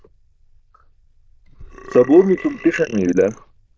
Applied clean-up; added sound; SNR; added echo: neural diffusion model UNIVERSE++.